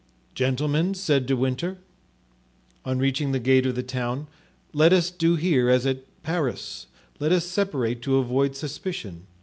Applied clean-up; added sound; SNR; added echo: none; none; none; none.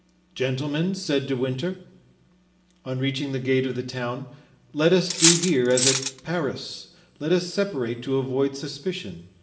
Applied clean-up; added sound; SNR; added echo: none; Cutlery, silverware; -3 dB; reverberation time 0.7 s.